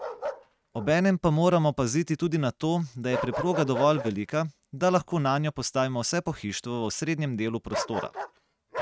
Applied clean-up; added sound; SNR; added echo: neural mask model RNNoise.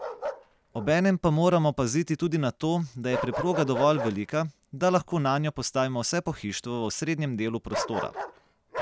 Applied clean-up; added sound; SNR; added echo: none; Bark; 11 dB; none.